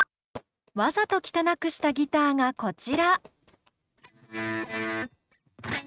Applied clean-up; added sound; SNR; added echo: neural mask model RNNoise.